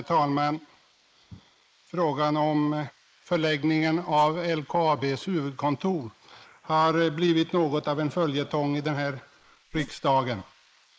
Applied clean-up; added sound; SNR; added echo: neural mask model Resemble Enhance denoiser.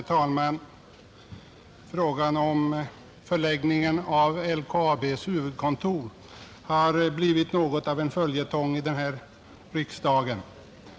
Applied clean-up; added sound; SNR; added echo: none; none; none; none.